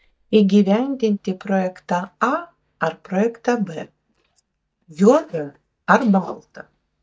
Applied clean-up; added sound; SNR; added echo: neural mask model DeepFilterNet 3.